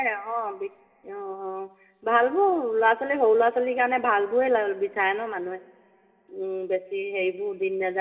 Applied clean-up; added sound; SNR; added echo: none; none; none; reverberation time 2.6 s.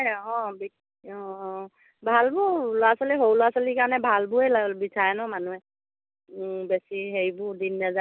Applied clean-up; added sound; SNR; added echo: none; none; none; none.